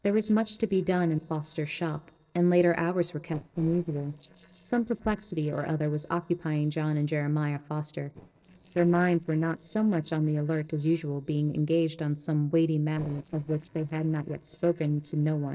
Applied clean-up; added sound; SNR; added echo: neural separator model SepFormer DNS4.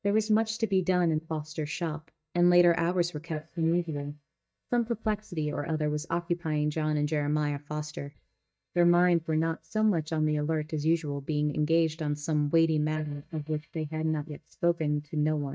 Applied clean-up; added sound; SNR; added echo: neural mask model DeepFilterNet 3.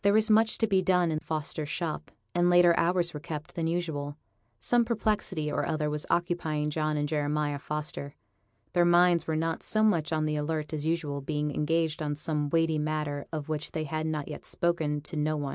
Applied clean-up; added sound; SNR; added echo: none; none; none; none.